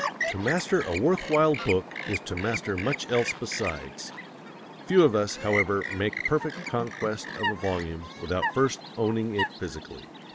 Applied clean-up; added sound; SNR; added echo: none; Chirp, tweet; 7 dB; none.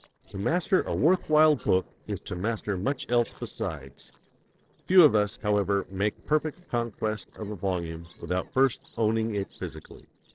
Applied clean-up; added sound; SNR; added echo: neural separator model SepFormer DNS4.